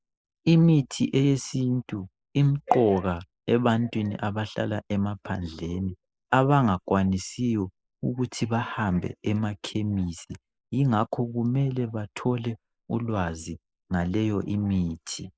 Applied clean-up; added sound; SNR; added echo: neural mask model Resemble Enhance denoiser.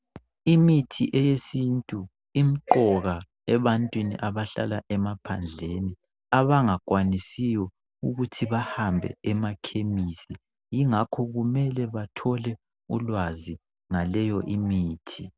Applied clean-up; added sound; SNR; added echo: none; none; none; none.